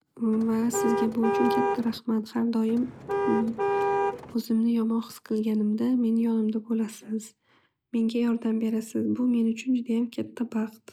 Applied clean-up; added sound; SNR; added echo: none; Car; 1 dB; none.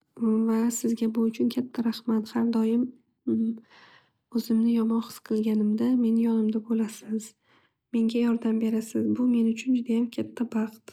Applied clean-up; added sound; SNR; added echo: none; none; none; none.